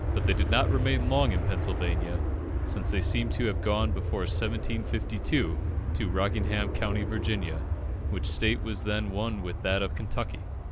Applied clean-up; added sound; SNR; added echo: none; Aircraft; -2 dB; none.